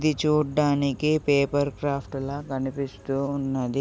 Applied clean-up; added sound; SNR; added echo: none; none; none; none.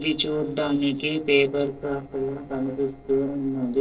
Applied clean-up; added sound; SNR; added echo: neural separator model SepFormer DNS4.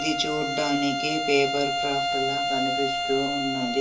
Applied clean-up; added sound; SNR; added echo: none; Bowed string instrument; 0 dB; reverberation time 0.3 s.